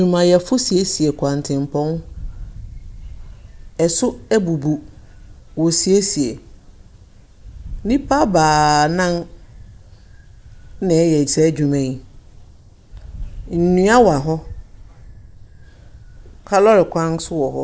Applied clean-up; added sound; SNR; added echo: none; Wind; 18 dB; none.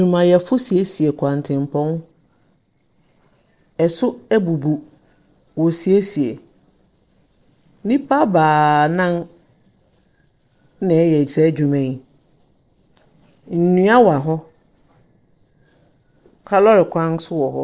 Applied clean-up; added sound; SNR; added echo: neural separator model SepFormer DNS4.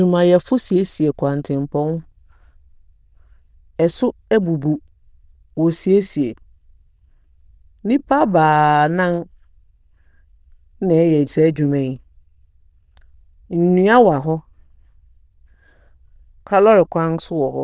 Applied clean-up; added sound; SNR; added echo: neural diffusion model UNIVERSE++.